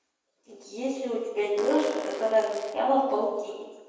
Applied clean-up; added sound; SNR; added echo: none; Fart; 14 dB; reverberation time 1.1 s.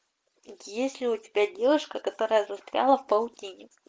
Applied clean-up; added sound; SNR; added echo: none; none; none; none.